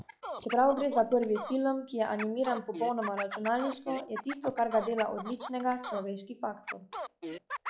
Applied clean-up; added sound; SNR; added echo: classical method log-MMSE.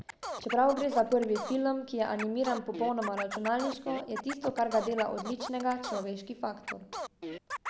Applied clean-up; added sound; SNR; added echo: none; Scratching (performance technique); 10 dB; none.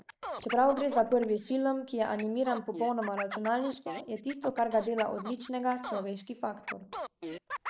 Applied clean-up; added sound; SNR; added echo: neural mask model Resemble Enhance denoiser.